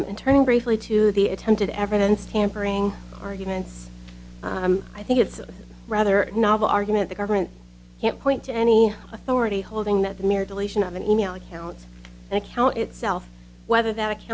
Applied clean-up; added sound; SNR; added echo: none; none; none; none.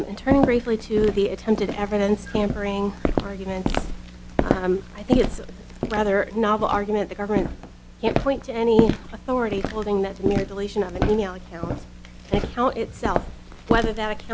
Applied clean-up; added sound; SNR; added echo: none; Walk, footsteps; 4 dB; none.